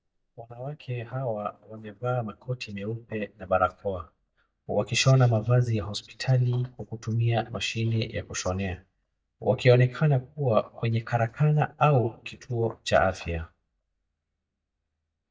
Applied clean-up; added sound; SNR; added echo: neural mask model DeepFilterNet 3.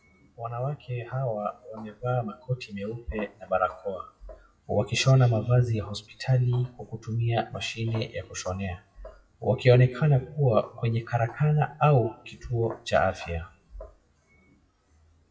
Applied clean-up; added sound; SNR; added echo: classical method WPE with log-MMSE.